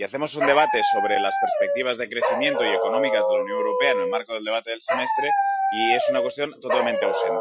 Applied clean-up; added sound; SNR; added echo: classical method Wiener filter.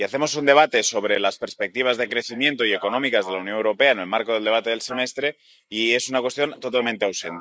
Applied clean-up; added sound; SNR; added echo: neural mask model Resemble Enhance denoiser.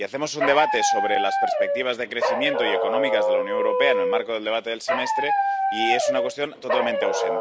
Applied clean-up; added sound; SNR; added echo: none; Dog; -3 dB; none.